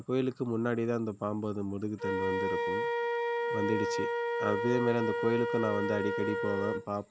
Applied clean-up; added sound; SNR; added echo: none; Wind instrument, woodwind instrument; 1 dB; none.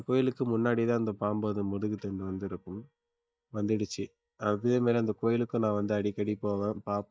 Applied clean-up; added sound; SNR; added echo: neural mask model DeepFilterNet 3.